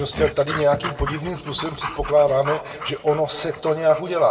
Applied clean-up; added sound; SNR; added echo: none; Dog; 11 dB; reverberation time 1.8 s.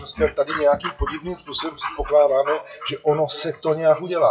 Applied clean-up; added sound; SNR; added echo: classical method WPE with log-MMSE.